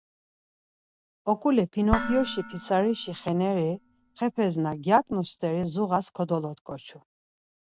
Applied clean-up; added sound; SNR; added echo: none; Dishes, pots, and pans; 9 dB; none.